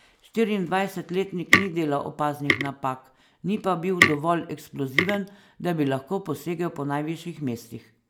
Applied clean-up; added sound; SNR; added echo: none; Tick; -1 dB; none.